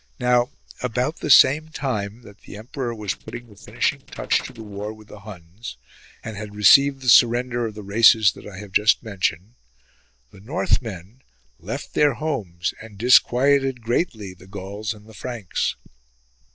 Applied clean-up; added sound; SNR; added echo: neural separator model SepFormer DNS4.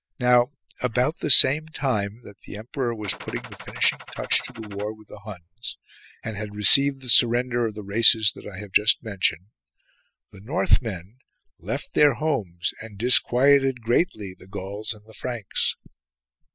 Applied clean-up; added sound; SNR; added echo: classical method spectral subtraction.